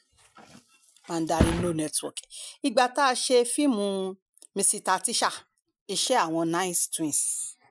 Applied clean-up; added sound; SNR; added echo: classical method Wiener filter.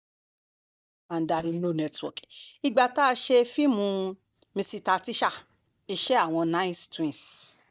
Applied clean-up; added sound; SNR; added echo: neural mask model DeepFilterNet 3.